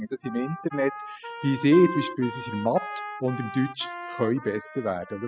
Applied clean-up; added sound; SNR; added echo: classical method spectral subtraction.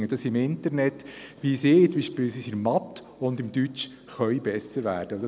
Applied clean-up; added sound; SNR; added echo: none; none; none; none.